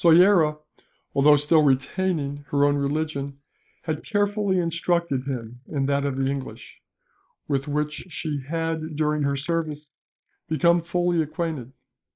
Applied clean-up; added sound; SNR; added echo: neural mask model Resemble Enhance denoiser.